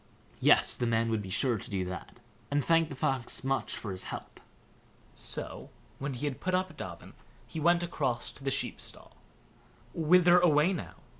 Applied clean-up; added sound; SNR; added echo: none; none; none; none.